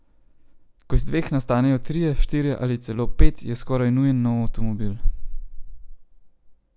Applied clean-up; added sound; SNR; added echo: none; none; none; none.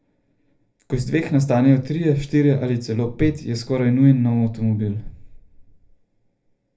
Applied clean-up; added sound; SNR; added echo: none; none; none; reverberation time 0.3 s.